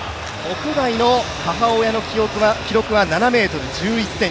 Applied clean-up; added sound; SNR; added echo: none; none; none; none.